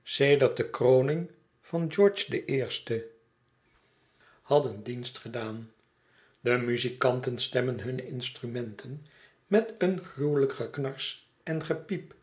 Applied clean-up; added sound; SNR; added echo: none; none; none; none.